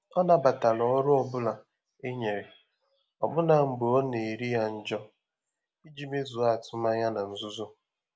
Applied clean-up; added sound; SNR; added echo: none; none; none; none.